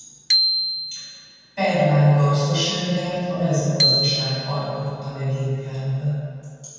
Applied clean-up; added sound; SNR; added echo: none; Bicycle bell; 4 dB; reverberation time 2.1 s.